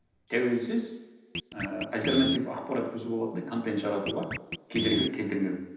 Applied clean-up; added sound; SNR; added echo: none; Scratching (performance technique); 8 dB; reverberation time 0.9 s.